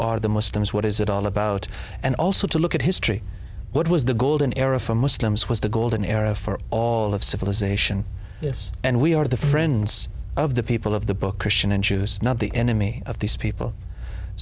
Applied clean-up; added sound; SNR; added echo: none; none; none; none.